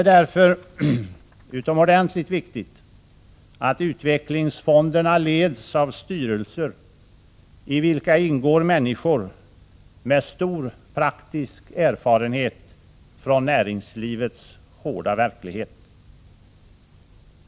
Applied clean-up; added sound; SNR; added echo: none; none; none; none.